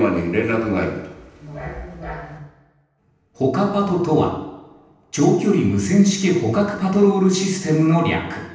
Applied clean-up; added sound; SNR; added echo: none; none; none; reverberation time 0.9 s.